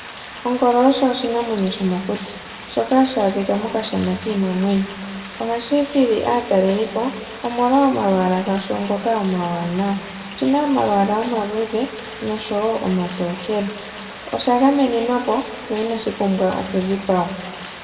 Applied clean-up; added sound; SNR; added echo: none; Rain; 15 dB; reverberation time 1.4 s.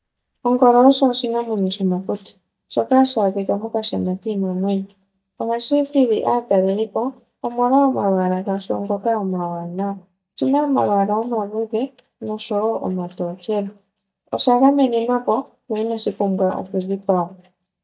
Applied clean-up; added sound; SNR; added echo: neural mask model DeepFilterNet 3.